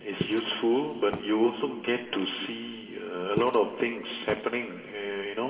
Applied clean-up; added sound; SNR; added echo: none; Walk, footsteps; 12 dB; reverberation time 1.9 s.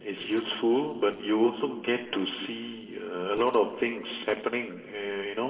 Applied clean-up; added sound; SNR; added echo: neural separator model SepFormer DNS4.